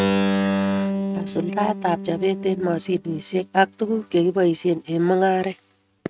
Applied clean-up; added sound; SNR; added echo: neural mask model RNNoise.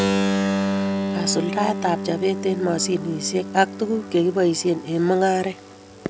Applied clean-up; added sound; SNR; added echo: none; Keyboard (musical); 4 dB; none.